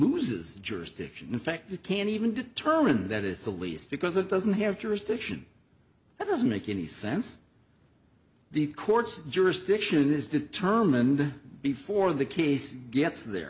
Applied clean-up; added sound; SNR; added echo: none; none; none; none.